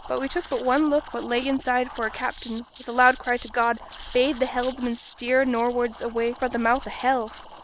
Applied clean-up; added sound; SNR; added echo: none; Liquid; 16 dB; none.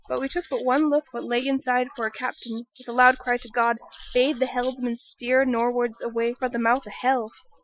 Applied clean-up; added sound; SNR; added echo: classical method Wiener filter.